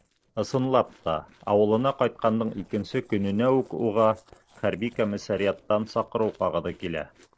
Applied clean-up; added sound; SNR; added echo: neural separator model SepFormer DNS4.